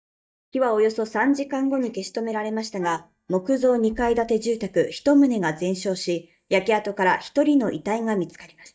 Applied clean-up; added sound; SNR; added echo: neural mask model DeepFilterNet 3.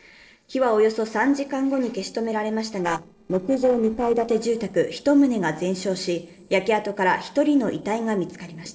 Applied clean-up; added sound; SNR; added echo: neural separator model SepFormer DNS4.